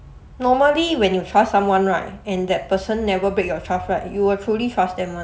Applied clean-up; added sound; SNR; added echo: none; none; none; none.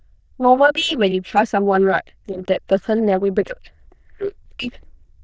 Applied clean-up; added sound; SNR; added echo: neural diffusion model UNIVERSE++.